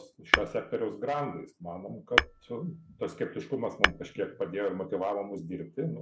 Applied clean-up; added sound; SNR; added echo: none; Tap / Hammer; -3 dB; none.